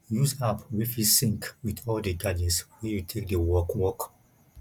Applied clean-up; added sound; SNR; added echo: none; none; none; none.